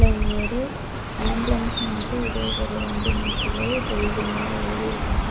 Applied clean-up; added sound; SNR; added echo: none; Chirp, tweet; -5 dB; none.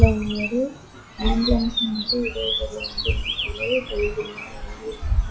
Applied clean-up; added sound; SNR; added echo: classical method log-MMSE.